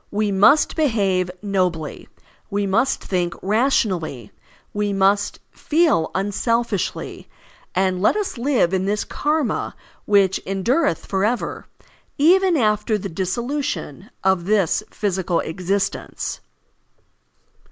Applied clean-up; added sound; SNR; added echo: none; none; none; none.